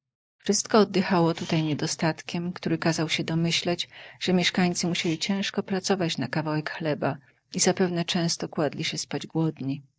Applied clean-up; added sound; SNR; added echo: neural mask model DeepFilterNet 3.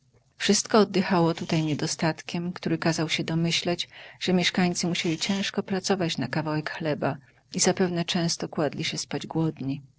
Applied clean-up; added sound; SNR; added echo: neural separator model SepFormer DNS4.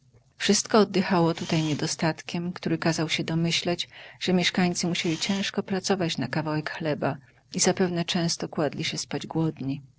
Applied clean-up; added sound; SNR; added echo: none; Camera; 16 dB; none.